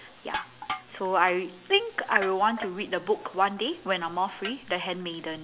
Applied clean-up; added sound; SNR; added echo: none; Crushing; 14 dB; none.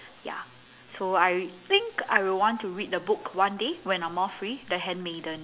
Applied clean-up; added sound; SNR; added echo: none; none; none; none.